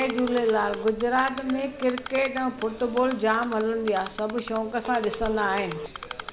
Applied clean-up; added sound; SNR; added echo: none; Typing + Telephone; 12 dB; none.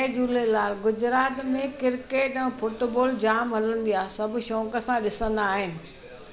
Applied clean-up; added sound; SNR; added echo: none; none; none; none.